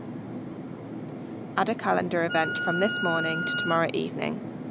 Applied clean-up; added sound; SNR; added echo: none; Fixed-wing aircraft, airplane + Wind instrument, woodwind instrument; 3 dB; none.